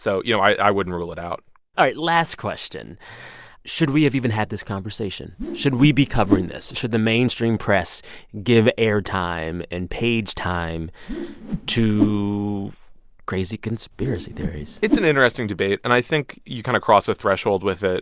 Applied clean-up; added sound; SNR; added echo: none; Whoosh, swoosh, swish; 5 dB; none.